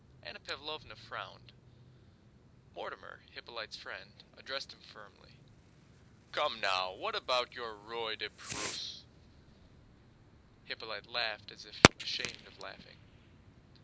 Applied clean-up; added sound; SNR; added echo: none; Fireworks; -2 dB; none.